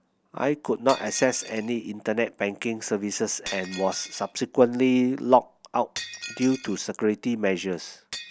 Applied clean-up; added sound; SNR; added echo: none; Shatter; 17 dB; none.